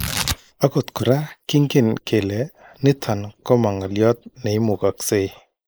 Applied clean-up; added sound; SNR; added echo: neural mask model Resemble Enhance denoiser.